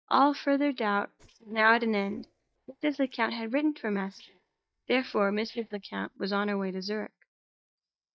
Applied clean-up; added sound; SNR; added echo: neural mask model DeepFilterNet 3.